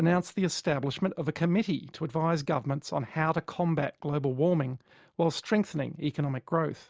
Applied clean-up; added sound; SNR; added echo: none; none; none; none.